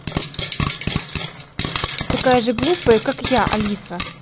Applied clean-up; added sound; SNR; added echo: none; Frying (food); 4 dB; none.